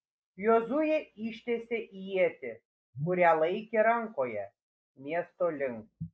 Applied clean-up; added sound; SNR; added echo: neural mask model Resemble Enhance denoiser.